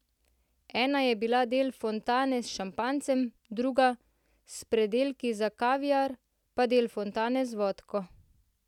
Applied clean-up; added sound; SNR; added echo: none; none; none; none.